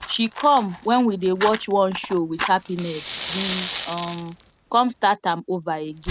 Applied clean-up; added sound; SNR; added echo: none; Fire; 10 dB; none.